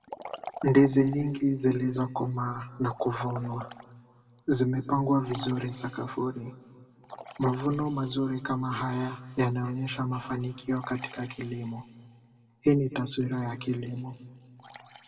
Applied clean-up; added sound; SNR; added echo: none; Liquid; 19 dB; reverberation time 1.9 s.